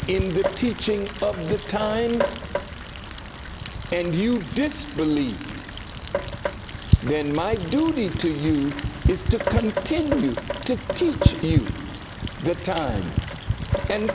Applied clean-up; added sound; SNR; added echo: none; Rain; 2 dB; none.